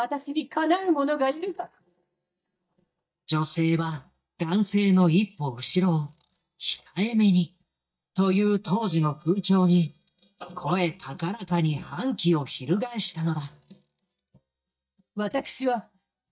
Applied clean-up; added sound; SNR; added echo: neural mask model DeepFilterNet 3.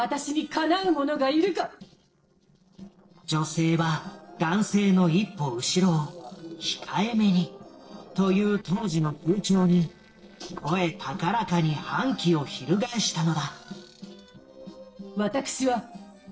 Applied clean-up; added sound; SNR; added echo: neural separator model SepFormer DNS4.